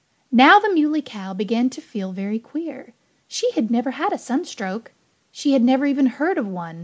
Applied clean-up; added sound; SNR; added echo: none; none; none; none.